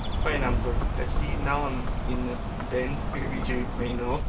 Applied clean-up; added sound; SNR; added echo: none; Bird; -5 dB; reverberation time 0.2 s.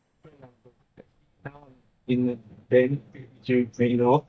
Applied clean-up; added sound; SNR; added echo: neural mask model DeepFilterNet 3.